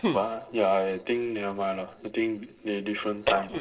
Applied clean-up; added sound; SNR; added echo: neural separator model SepFormer DNS4.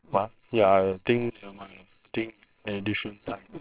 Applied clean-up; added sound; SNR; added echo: neural separator model SepFormer WHAMR!.